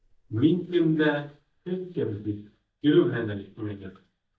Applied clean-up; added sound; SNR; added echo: neural mask model DeepFilterNet 3.